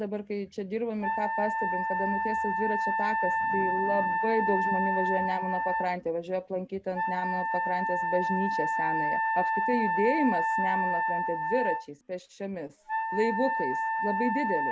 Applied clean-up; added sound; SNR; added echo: none; Wind instrument, woodwind instrument; -2 dB; none.